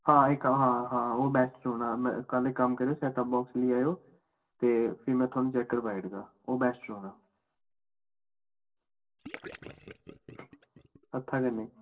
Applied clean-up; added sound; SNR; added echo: neural separator model SepFormer DNS4.